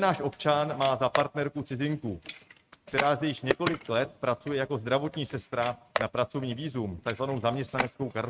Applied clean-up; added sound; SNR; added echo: neural mask model RNNoise.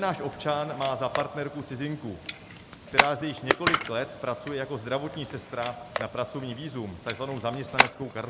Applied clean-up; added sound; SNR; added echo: none; Camera; 0 dB; none.